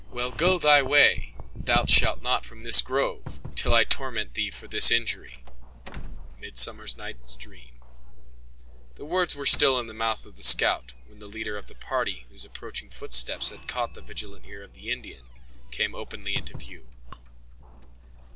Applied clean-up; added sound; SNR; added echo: none; Doorbell; 18 dB; none.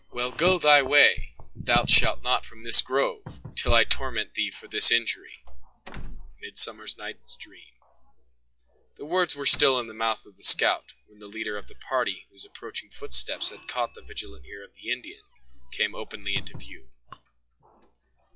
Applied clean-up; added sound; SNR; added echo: classical method log-MMSE.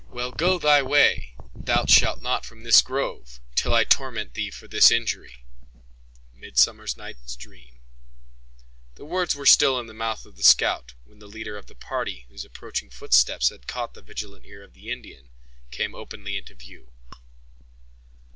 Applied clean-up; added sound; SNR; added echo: none; none; none; none.